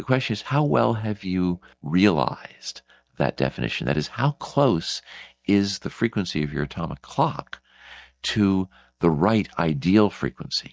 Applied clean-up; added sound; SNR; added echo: neural mask model DeepFilterNet 3.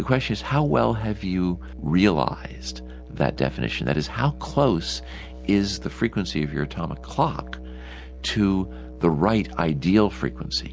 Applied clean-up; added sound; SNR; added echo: none; Musical instrument; 13 dB; none.